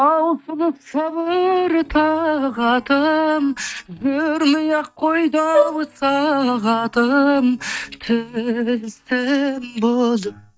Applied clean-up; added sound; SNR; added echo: neural mask model DeepFilterNet 3.